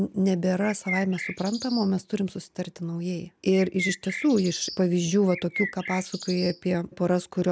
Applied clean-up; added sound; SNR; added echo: none; Bird; 10 dB; none.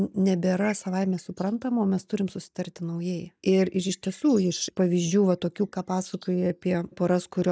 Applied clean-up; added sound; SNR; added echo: neural mask model DeepFilterNet 3.